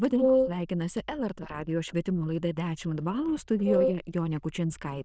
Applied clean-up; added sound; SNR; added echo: neural diffusion model UNIVERSE++.